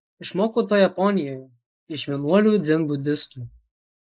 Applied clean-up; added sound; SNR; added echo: neural mask model Resemble Enhance denoiser.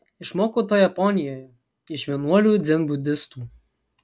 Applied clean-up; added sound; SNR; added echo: none; none; none; none.